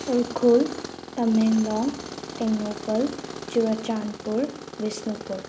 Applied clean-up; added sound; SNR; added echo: none; Tools; 12 dB; none.